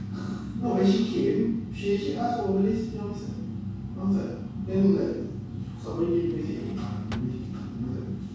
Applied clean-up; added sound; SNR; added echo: none; Drawer open or close; 17 dB; reverberation time 0.6 s.